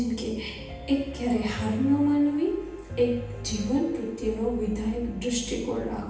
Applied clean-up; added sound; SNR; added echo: none; Piano; 11 dB; reverberation time 0.9 s.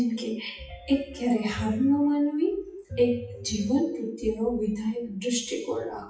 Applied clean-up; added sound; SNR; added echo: classical method WPE with log-MMSE.